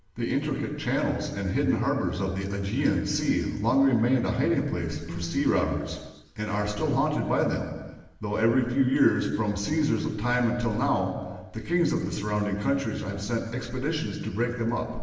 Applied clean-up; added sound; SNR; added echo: none; Electric guitar; 10 dB; reverberation time 1.3 s.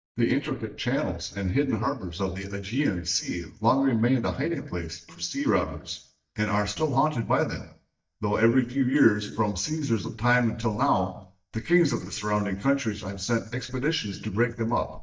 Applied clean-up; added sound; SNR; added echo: neural mask model DeepFilterNet 3.